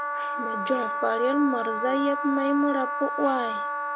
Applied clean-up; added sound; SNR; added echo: none; Wind instrument, woodwind instrument; 2 dB; none.